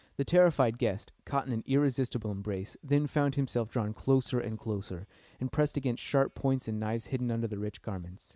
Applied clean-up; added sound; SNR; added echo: none; none; none; none.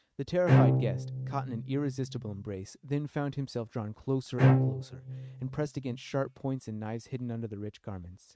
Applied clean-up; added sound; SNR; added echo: neural mask model RNNoise.